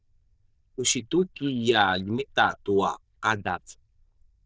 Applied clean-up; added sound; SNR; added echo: neural diffusion model UNIVERSE++.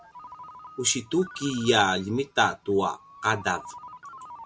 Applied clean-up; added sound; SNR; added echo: none; Ringtone; 18 dB; none.